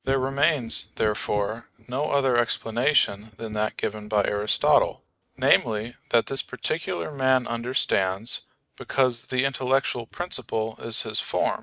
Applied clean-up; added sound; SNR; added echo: neural mask model RNNoise.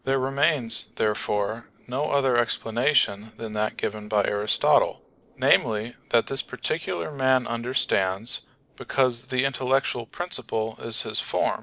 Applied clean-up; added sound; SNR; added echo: neural separator model SepFormer DNS4.